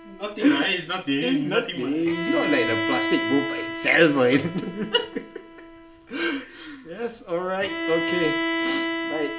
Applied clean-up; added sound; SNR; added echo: none; Bowed string instrument; 5 dB; reverberation time 0.6 s.